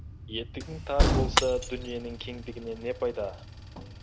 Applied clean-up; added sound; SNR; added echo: none; Shatter + Train; -3 dB; none.